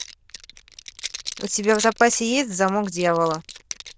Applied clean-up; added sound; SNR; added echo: neural diffusion model UNIVERSE++.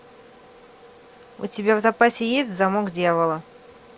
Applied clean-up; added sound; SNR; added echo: none; none; none; none.